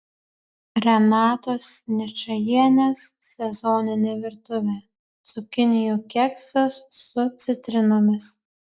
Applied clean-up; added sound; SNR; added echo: none; none; none; none.